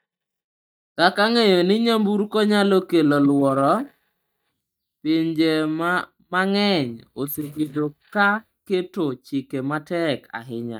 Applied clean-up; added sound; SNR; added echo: neural mask model DeepFilterNet 3.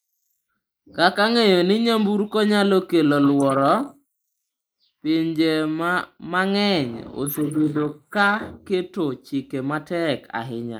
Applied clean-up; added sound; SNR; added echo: neural mask model Resemble Enhance denoiser.